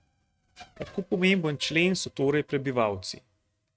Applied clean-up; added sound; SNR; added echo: neural mask model RNNoise.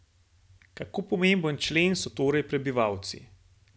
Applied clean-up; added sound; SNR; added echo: none; none; none; none.